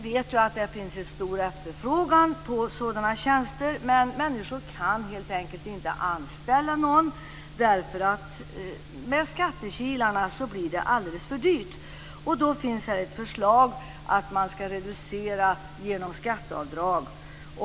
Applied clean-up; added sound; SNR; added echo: none; none; none; none.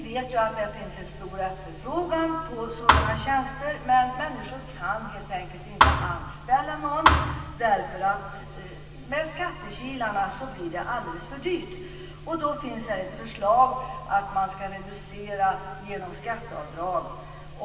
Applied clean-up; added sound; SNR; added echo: none; Thump, thud; -4 dB; reverberation time 2.1 s.